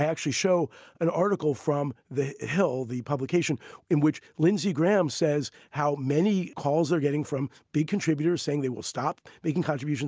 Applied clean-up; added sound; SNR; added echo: none; none; none; none.